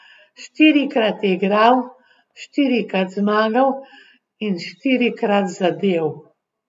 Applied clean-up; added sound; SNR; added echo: none; none; none; none.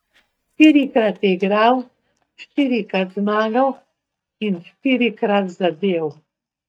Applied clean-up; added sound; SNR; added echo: neural mask model DeepFilterNet 3.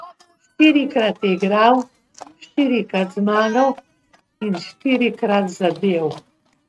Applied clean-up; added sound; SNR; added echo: neural mask model RNNoise.